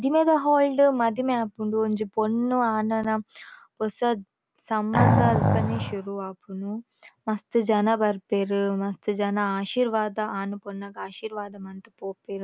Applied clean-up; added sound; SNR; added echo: none; Animal; -3 dB; none.